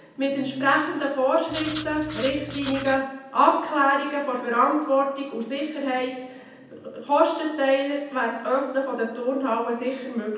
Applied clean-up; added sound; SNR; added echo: none; Writing; 12 dB; reverberation time 0.9 s.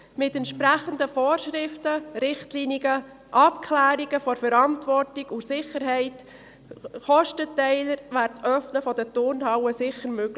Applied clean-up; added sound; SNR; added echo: none; none; none; none.